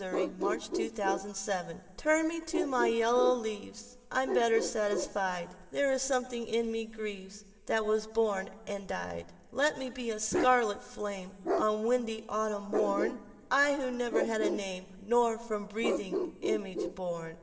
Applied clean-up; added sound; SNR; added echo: none; Bark; 6 dB; reverberation time 2.1 s.